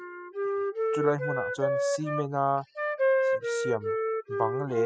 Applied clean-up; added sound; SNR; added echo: classical method spectral subtraction.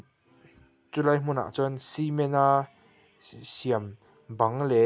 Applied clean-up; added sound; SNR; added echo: none; none; none; none.